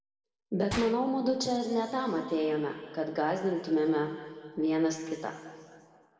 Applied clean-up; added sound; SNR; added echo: none; Gunshot, gunfire; 14 dB; reverberation time 2.1 s.